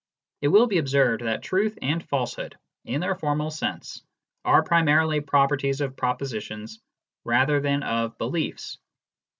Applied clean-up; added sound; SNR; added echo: none; none; none; none.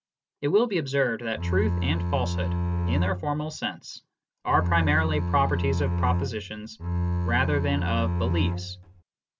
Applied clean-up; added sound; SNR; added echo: none; Bowed string instrument; -2 dB; none.